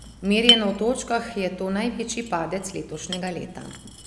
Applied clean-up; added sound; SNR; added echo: none; Chink, clink; 3 dB; none.